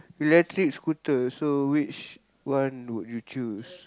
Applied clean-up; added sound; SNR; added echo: none; none; none; none.